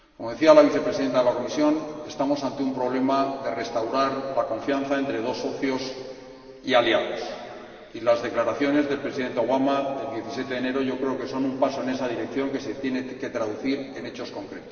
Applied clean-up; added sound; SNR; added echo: none; none; none; reverberation time 2.7 s.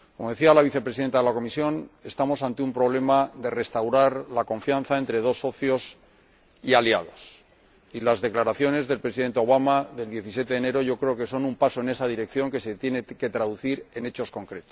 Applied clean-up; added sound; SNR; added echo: none; none; none; none.